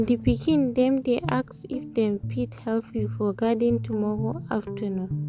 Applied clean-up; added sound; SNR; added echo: none; Guitar; 9 dB; none.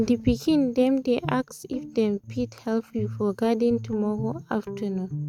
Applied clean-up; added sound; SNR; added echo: neural mask model RNNoise.